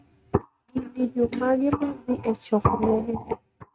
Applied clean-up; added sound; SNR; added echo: neural mask model RNNoise.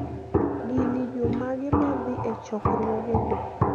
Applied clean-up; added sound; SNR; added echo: none; Walk, footsteps; -2 dB; none.